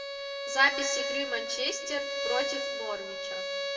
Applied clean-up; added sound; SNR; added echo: none; Bowed string instrument; 1 dB; reverberation time 1.2 s.